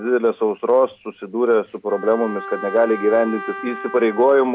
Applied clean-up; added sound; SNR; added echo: none; Trumpet; 15 dB; none.